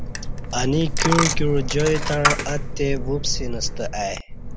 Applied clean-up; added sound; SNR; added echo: none; Coin (dropping); -1 dB; none.